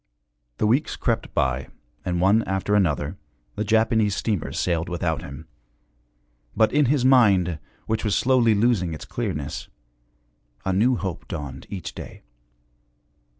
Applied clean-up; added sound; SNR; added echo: none; none; none; none.